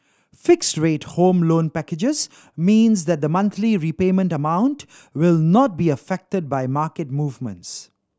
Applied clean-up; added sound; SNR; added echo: none; none; none; none.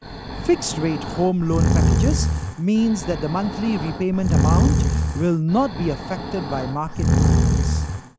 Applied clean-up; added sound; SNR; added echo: none; Breathing; -2 dB; none.